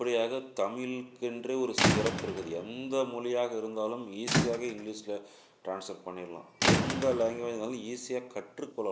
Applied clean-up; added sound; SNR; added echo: none; Squeak / Rattle / Slam; 1 dB; none.